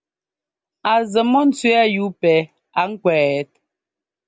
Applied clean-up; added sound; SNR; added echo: none; none; none; none.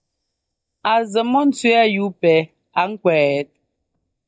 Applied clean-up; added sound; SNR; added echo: neural mask model DeepFilterNet 3.